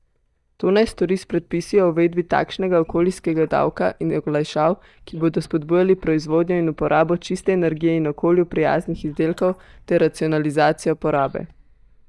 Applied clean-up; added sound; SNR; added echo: neural mask model DeepFilterNet 3.